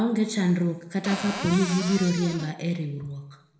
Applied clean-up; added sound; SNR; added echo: none; Cupboard open or close; 9 dB; reverberation time 0.8 s.